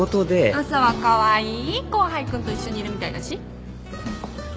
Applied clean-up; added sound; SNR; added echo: none; none; none; none.